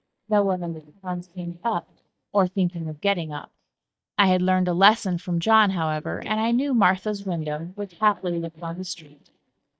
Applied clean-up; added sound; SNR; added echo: neural mask model DeepFilterNet 3.